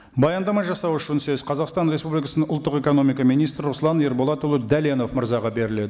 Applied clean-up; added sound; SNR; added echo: none; none; none; none.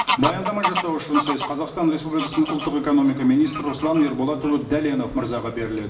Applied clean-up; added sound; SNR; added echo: none; Bird vocalization, bird call, bird song / Fowl; 7 dB; reverberation time 0.7 s.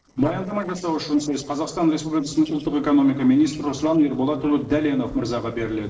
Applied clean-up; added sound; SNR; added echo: neural separator model SepFormer DNS4.